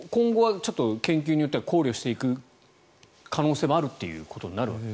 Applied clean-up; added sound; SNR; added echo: none; none; none; none.